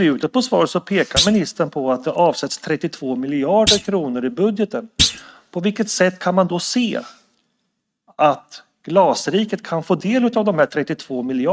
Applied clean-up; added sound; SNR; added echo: neural mask model RNNoise.